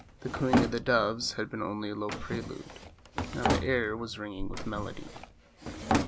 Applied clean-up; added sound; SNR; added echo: none; Drawer open or close; 1 dB; none.